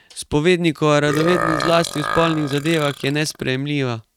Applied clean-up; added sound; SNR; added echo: neural mask model RNNoise.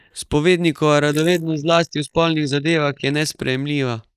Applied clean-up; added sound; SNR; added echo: neural mask model Resemble Enhance denoiser.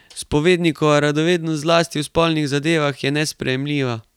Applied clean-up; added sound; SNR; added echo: none; none; none; none.